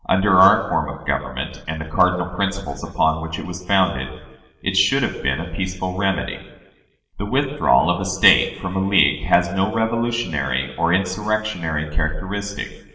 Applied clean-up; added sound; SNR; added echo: none; none; none; reverberation time 0.9 s.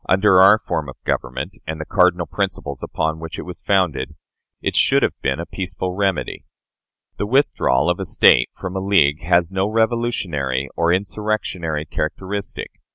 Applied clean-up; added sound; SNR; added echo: none; none; none; none.